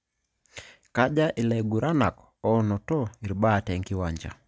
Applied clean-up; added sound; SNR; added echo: none; none; none; none.